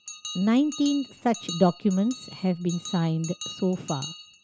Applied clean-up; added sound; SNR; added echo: none; Bell; 14 dB; none.